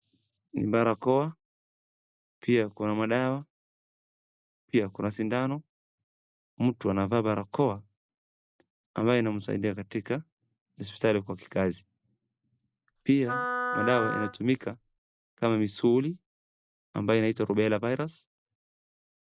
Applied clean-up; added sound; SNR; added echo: none; Wind instrument, woodwind instrument; 3 dB; none.